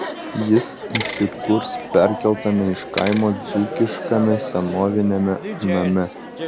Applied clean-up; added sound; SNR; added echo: none; Bicycle + Chatter; 7 dB; none.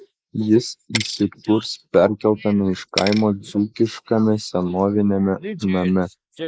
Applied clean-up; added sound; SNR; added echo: neural mask model Resemble Enhance denoiser.